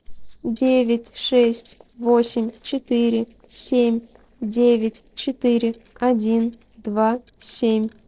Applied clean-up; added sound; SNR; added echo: neural separator model SepFormer DNS4.